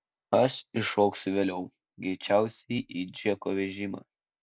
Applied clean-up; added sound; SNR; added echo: none; none; none; none.